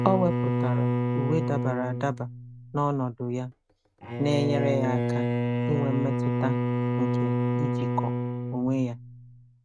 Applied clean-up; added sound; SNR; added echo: neural mask model RNNoise.